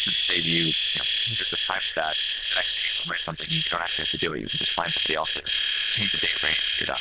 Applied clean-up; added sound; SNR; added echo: neural diffusion model UNIVERSE++.